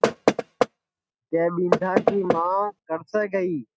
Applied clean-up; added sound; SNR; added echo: neural mask model RNNoise.